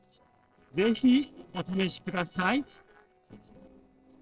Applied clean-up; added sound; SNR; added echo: neural separator model SepFormer DNS4.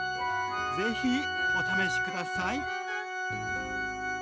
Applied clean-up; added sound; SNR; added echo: none; Wind instrument, woodwind instrument + Organ; -5 dB; none.